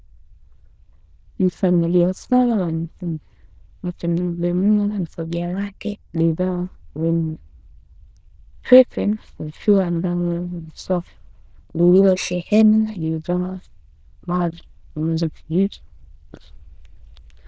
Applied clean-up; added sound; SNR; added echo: neural diffusion model UNIVERSE++.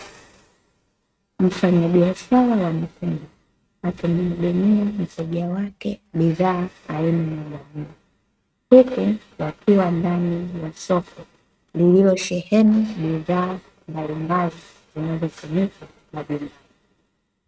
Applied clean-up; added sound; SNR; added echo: neural mask model RNNoise.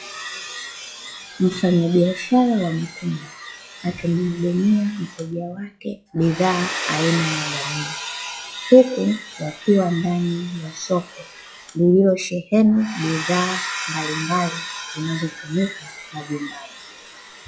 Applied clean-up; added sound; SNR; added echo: classical method log-MMSE.